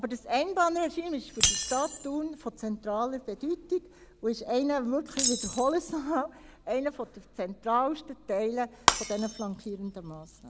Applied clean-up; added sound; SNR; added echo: none; Shatter; 5 dB; none.